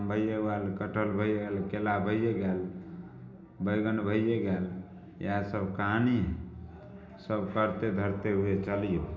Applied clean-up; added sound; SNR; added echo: none; none; none; reverberation time 0.4 s.